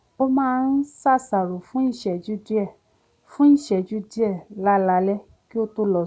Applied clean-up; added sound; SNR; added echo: none; none; none; none.